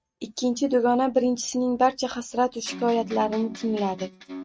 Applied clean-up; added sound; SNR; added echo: neural mask model RNNoise.